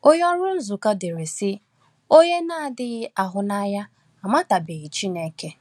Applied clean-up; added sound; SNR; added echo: none; none; none; none.